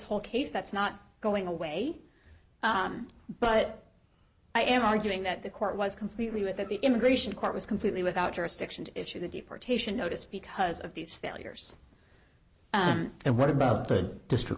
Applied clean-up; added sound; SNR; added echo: none; none; none; none.